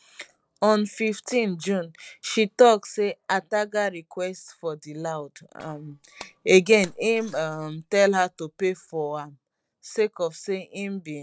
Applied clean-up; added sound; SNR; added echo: neural separator model SepFormer DNS4.